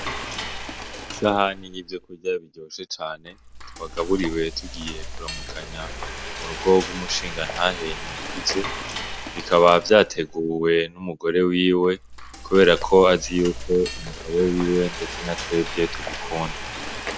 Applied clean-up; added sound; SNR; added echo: none; Frying (food); 10 dB; none.